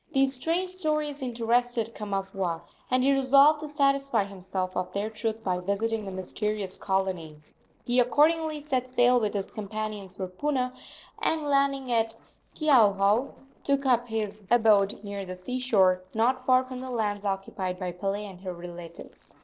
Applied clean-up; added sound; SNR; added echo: neural separator model SepFormer DNS4.